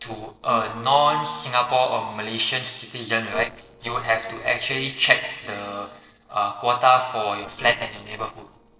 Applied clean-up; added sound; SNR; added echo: neural separator model SepFormer DNS4.